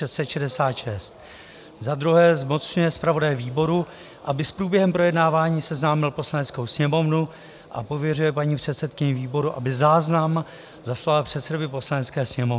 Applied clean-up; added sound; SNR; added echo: none; none; none; none.